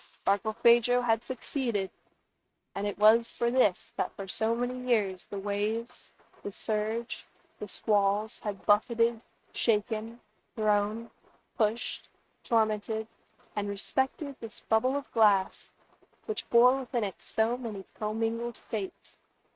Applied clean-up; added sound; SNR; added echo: neural mask model RNNoise.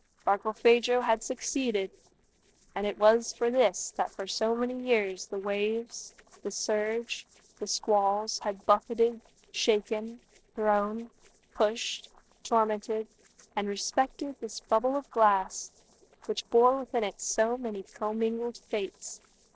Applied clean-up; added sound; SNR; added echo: neural separator model SepFormer DNS4.